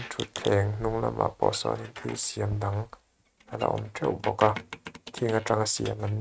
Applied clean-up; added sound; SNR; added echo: neural mask model RNNoise.